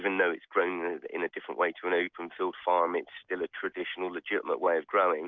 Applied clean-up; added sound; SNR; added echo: none; none; none; none.